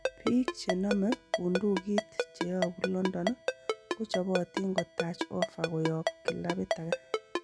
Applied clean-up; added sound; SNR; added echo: none; Ringtone; 2 dB; none.